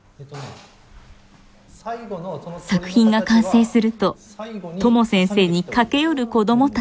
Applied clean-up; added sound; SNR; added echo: none; none; none; none.